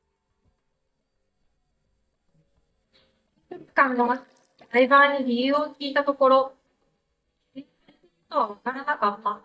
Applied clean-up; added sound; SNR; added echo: neural mask model DeepFilterNet 3.